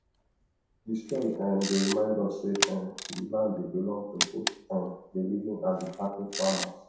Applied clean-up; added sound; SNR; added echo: none; Camera; 7 dB; reverberation time 0.7 s.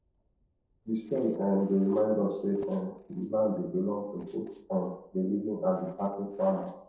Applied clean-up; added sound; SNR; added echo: neural separator model SepFormer DNS4.